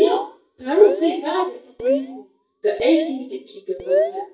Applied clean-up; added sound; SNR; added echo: neural mask model DeepFilterNet 3.